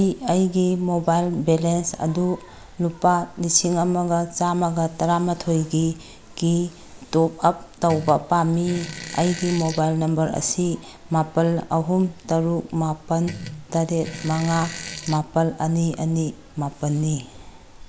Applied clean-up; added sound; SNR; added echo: none; Fart; 13 dB; none.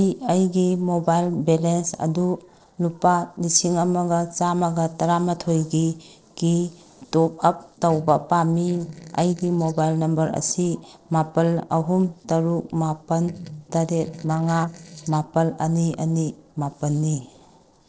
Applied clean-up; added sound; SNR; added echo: neural separator model SepFormer DNS4.